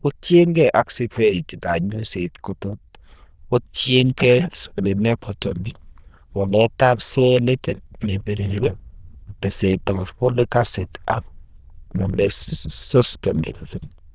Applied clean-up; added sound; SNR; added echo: neural diffusion model UNIVERSE++.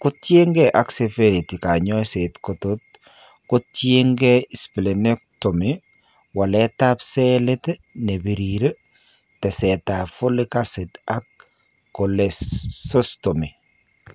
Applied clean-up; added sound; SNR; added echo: none; none; none; none.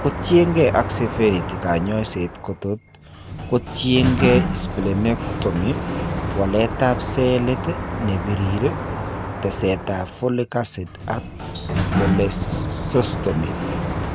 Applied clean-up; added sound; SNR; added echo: none; Sliding door; 3 dB; none.